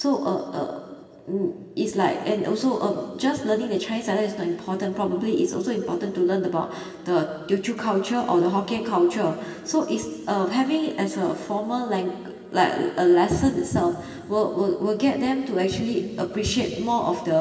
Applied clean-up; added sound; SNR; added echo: none; none; none; reverberation time 2.6 s.